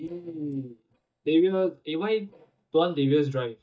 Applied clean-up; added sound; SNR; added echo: neural mask model DeepFilterNet 3.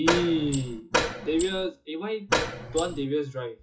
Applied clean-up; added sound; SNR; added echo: classical method WPE with log-MMSE.